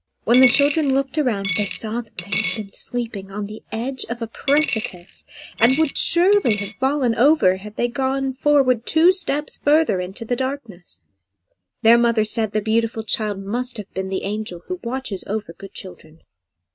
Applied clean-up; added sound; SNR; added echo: neural mask model RNNoise.